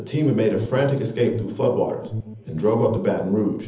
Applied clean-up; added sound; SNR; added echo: none; Alarm; 13 dB; reverberation time 0.7 s.